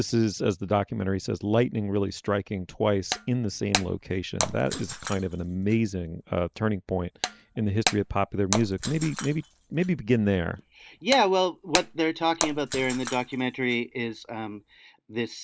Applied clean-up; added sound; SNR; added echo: none; Shatter; 8 dB; none.